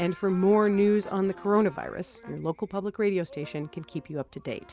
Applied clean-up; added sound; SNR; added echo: none; none; none; none.